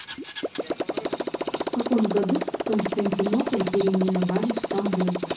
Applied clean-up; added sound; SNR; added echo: none; Motorcycle; 2 dB; reverberation time 0.4 s.